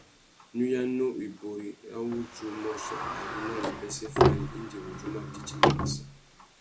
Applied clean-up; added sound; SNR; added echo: none; Sliding door; -4 dB; none.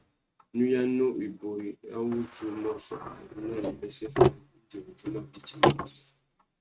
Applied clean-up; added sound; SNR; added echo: neural mask model RNNoise.